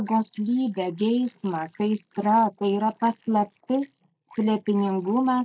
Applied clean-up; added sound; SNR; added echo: neural mask model Resemble Enhance denoiser.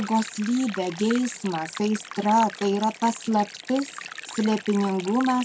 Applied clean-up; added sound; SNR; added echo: none; Stream; 14 dB; none.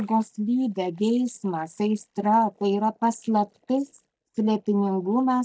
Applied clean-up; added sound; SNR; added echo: neural mask model DeepFilterNet 3.